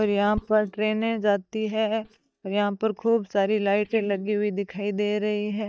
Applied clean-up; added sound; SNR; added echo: neural mask model DeepFilterNet 3.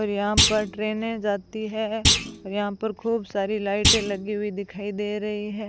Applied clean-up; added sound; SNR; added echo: none; Thump, thud; 0 dB; none.